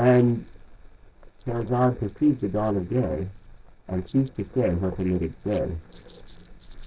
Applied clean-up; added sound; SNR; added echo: neural separator model SepFormer DNS4.